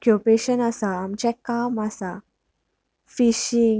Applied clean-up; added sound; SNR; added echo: none; none; none; none.